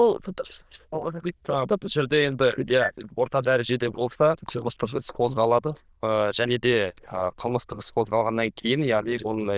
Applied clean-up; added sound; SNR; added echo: neural diffusion model UNIVERSE++.